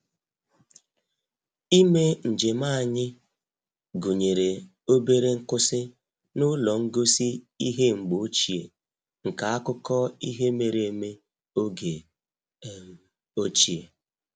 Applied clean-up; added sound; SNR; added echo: none; none; none; none.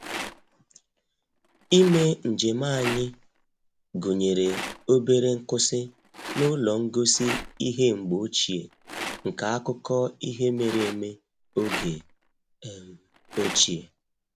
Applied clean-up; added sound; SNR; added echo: none; Rattle; 13 dB; none.